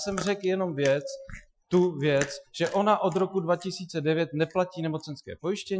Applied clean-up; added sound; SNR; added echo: classical method Wiener filter.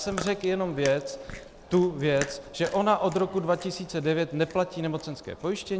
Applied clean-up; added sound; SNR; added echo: none; Chewing, mastication; 16 dB; none.